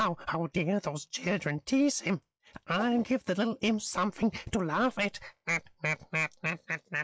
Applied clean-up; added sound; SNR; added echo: classical method log-MMSE.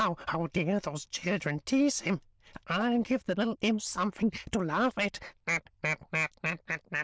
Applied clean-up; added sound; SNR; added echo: neural diffusion model UNIVERSE++.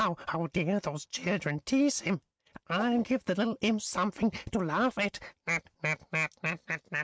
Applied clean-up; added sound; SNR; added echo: neural mask model RNNoise.